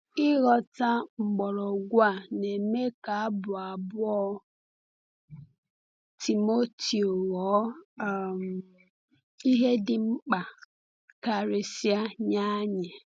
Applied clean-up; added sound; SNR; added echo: none; none; none; none.